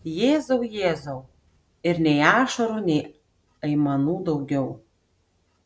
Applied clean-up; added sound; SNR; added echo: none; none; none; none.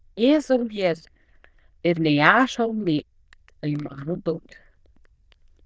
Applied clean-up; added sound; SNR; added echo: neural diffusion model UNIVERSE++.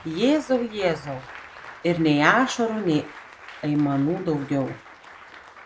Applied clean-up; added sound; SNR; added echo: none; Applause; 19 dB; none.